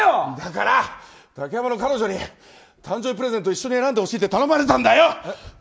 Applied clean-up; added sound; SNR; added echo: none; none; none; none.